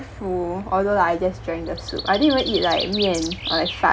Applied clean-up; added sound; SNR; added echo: none; Bird; 10 dB; none.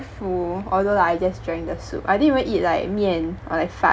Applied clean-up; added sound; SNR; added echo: none; none; none; none.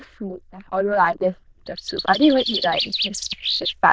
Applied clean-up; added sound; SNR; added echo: neural diffusion model UNIVERSE++.